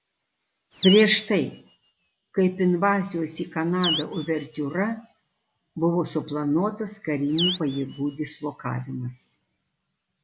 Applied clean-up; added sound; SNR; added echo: none; Animal; 9 dB; none.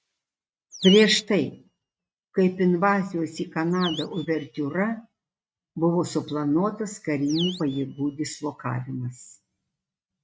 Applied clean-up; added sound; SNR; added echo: neural mask model RNNoise.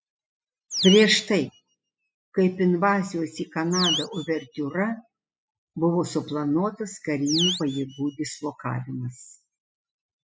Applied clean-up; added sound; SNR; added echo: classical method spectral subtraction.